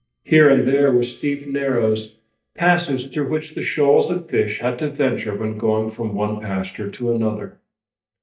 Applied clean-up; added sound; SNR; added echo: neural mask model DeepFilterNet 3.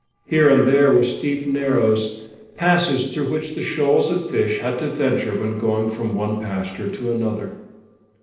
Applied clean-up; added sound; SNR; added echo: neural separator model SepFormer DNS4.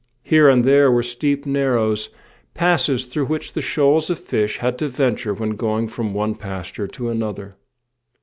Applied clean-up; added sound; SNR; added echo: none; none; none; none.